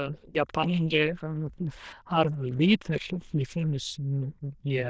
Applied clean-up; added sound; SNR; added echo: neural diffusion model UNIVERSE++.